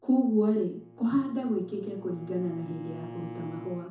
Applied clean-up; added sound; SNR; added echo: none; Bowed string instrument; 15 dB; reverberation time 0.6 s.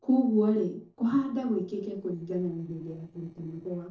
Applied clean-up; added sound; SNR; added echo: neural separator model SepFormer DNS4.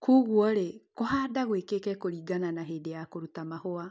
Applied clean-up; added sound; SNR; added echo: none; none; none; none.